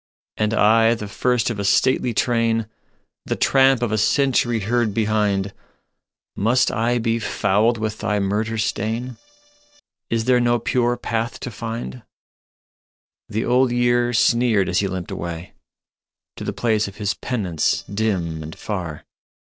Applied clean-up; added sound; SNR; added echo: neural separator model SepFormer DNS4.